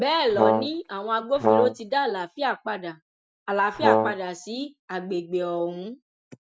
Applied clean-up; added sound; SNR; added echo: none; Brass instrument; -4 dB; none.